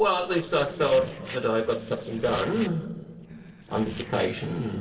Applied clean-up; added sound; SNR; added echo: neural separator model SepFormer DNS4.